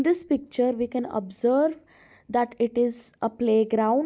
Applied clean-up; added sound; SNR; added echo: none; none; none; none.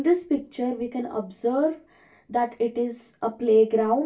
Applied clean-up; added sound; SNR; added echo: none; none; none; reverberation time 0.2 s.